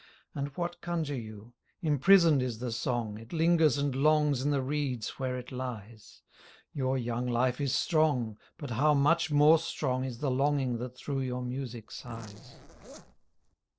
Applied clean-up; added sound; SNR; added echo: neural separator model SepFormer DNS4.